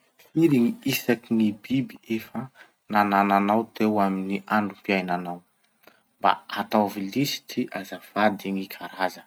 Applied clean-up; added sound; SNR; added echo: none; none; none; none.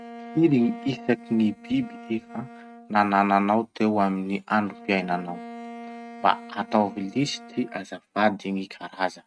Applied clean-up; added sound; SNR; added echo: neural mask model RNNoise.